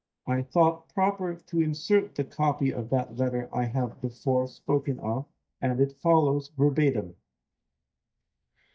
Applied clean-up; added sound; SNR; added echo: neural mask model DeepFilterNet 3.